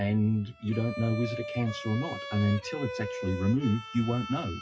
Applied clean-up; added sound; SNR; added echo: classical method WPE with log-MMSE.